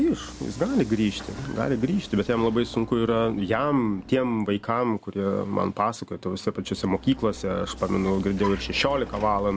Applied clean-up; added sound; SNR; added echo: none; Vehicle; 16 dB; none.